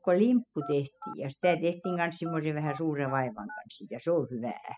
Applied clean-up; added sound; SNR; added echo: classical method spectral subtraction.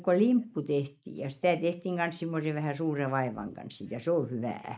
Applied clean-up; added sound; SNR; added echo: neural mask model Resemble Enhance denoiser.